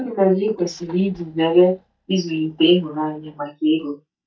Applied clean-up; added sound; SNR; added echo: neural mask model DeepFilterNet 3.